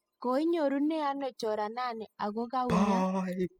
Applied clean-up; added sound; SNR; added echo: classical method spectral subtraction.